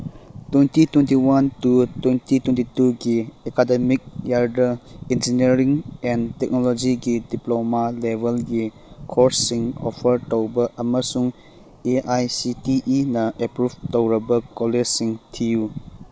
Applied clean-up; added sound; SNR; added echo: none; none; none; none.